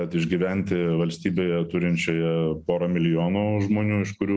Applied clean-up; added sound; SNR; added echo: none; none; none; none.